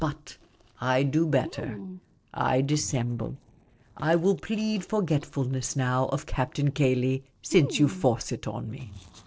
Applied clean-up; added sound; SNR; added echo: neural separator model SepFormer DNS4.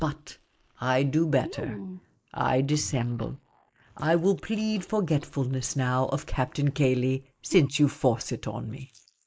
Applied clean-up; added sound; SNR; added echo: neural mask model Resemble Enhance denoiser.